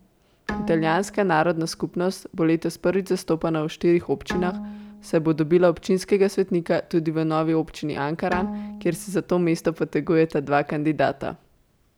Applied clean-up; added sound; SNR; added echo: none; Bowed string instrument; 14 dB; none.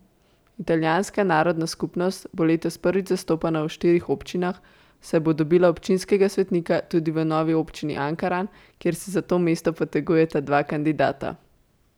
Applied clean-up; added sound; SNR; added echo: none; none; none; none.